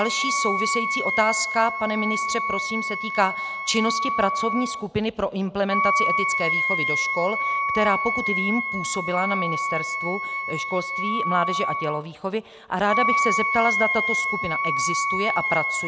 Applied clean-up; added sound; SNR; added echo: none; Wind instrument, woodwind instrument; -1 dB; none.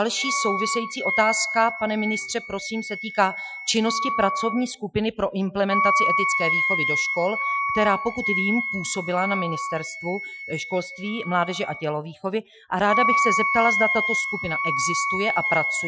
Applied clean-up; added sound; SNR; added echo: classical method Wiener filter.